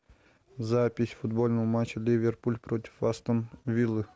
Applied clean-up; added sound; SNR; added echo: none; none; none; none.